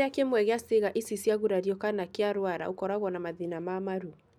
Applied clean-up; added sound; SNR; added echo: none; none; none; none.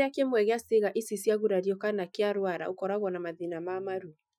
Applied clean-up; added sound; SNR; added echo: classical method Wiener filter.